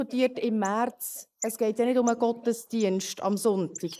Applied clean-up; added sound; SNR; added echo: neural mask model Resemble Enhance denoiser.